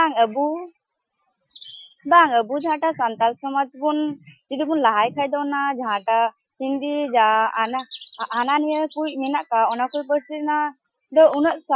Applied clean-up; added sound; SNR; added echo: classical method Wiener filter.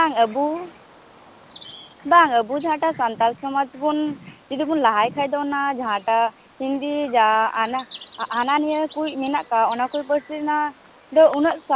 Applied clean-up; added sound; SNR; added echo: none; Bird vocalization, bird call, bird song; 18 dB; none.